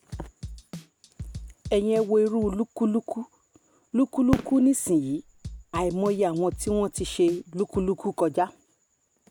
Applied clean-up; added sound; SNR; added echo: none; Drum / Drum kit + Fireworks; 12 dB; none.